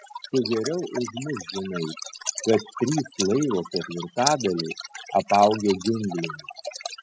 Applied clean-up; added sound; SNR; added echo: classical method spectral subtraction.